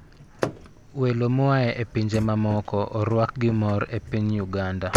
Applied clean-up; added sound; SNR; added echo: none; Slam / Car; 10 dB; none.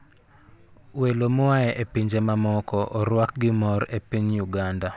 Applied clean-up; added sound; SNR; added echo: none; none; none; none.